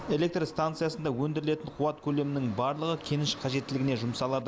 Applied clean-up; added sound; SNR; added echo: none; none; none; none.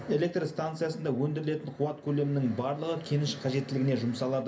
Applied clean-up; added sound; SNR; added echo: none; none; none; reverberation time 0.3 s.